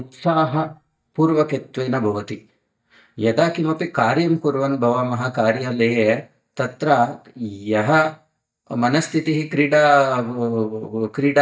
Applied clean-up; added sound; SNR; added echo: neural mask model DeepFilterNet 3.